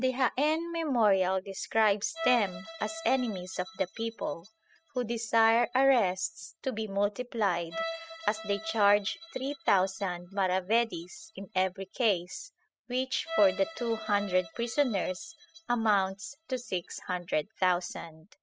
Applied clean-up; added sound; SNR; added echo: classical method spectral subtraction.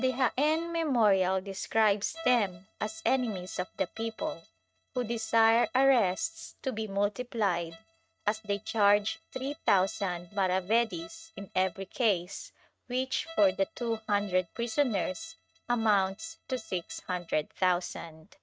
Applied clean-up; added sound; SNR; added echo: neural mask model RNNoise.